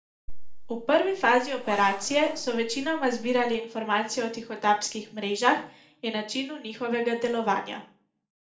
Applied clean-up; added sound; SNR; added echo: neural separator model SepFormer DNS4.